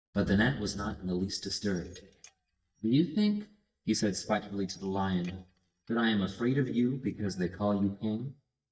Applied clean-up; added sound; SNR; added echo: neural mask model DeepFilterNet 3.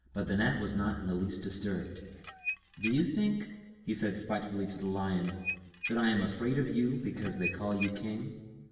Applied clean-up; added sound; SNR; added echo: none; Squeak / Dishes, pots, and pans; 1 dB; reverberation time 1.2 s.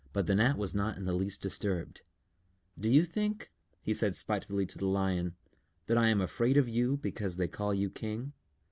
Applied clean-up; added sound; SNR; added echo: none; none; none; none.